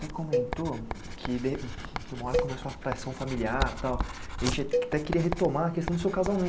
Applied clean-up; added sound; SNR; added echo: none; Cowbell + Writing; 3 dB; none.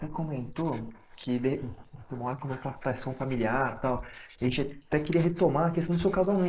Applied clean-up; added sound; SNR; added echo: neural mask model Resemble Enhance denoiser.